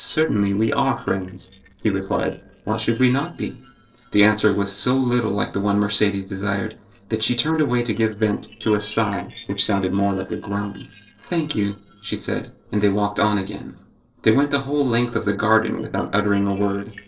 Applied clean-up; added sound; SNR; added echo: neural separator model SepFormer DNS4.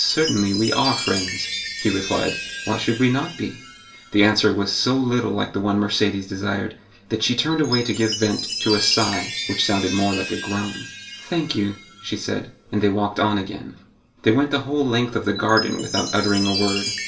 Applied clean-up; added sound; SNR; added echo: none; Chime; 9 dB; reverberation time 0.4 s.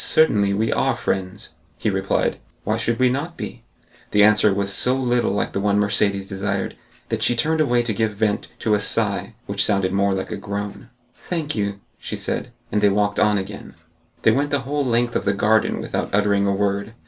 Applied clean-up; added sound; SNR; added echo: none; none; none; none.